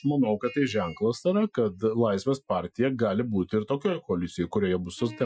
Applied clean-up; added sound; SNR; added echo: classical method Wiener filter.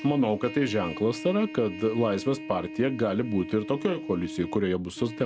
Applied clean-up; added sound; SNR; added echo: none; Trumpet; 12 dB; none.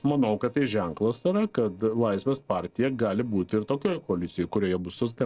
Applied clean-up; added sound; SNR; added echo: neural separator model SepFormer DNS4.